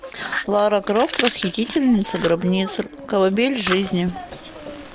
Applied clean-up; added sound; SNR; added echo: none; Fire; 11 dB; none.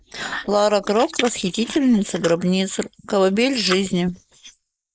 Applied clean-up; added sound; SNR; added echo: neural mask model Resemble Enhance denoiser.